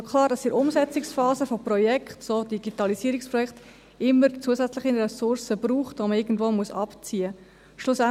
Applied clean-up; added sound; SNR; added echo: none; none; none; none.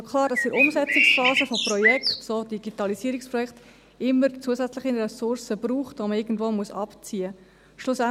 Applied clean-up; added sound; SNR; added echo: none; Bird; -4 dB; none.